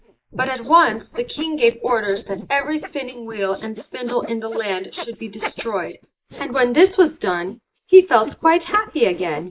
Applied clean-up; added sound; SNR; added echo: neural mask model Resemble Enhance denoiser.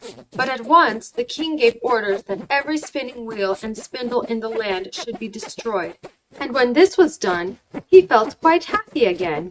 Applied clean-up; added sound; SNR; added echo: neural mask model RNNoise.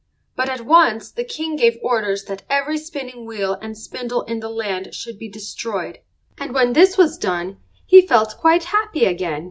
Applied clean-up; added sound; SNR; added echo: none; none; none; none.